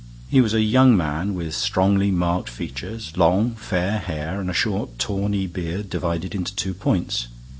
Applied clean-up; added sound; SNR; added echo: none; Bass guitar; 19 dB; none.